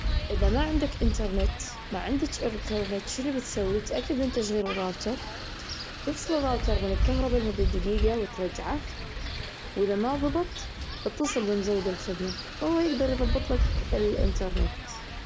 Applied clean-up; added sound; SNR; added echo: none; Wind; 1 dB; none.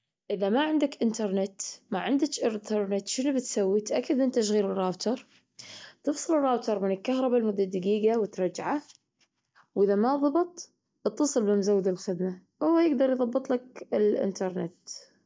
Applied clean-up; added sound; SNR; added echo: none; none; none; none.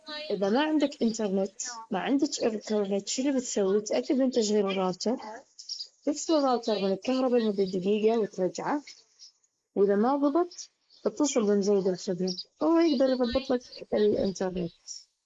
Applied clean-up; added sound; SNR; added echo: neural mask model Resemble Enhance denoiser.